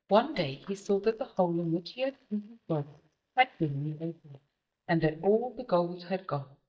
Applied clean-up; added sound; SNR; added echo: neural mask model DeepFilterNet 3.